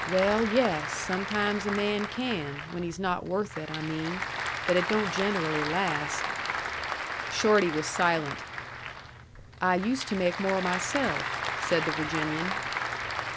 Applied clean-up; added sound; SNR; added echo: none; Applause / Crowd; 4 dB; none.